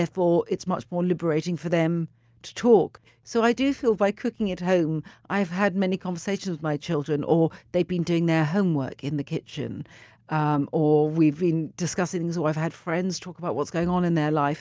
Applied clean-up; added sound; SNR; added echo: none; none; none; none.